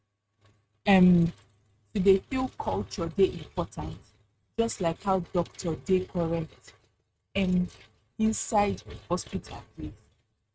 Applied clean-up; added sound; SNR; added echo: neural mask model RNNoise.